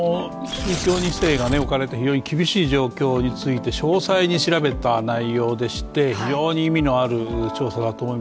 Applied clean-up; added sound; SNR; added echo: none; Tearing; 8 dB; none.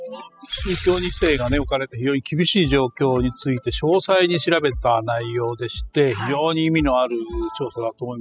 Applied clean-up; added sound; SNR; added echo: classical method spectral subtraction.